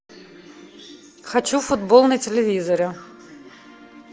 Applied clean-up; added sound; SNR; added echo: none; none; none; none.